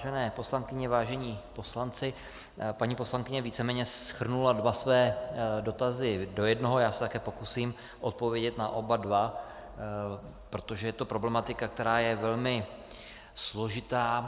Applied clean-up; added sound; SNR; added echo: none; none; none; none.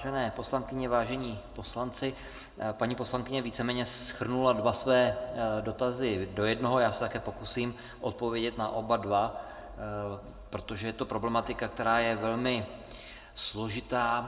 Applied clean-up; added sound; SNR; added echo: none; none; none; reverberation time 0.3 s.